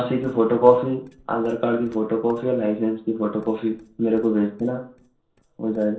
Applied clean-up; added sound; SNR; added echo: neural separator model SepFormer DNS4.